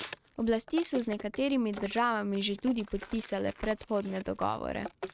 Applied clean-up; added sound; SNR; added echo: neural mask model RNNoise.